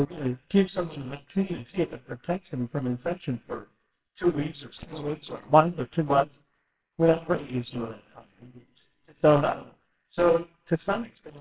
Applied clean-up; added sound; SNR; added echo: neural separator model SepFormer WHAMR!.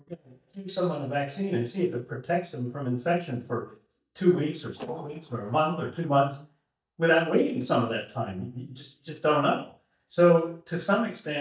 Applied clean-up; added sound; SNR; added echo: neural mask model DeepFilterNet 3.